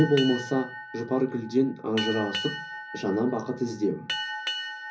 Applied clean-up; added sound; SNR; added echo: none; Boat, Water vehicle; 8 dB; reverberation time 0.5 s.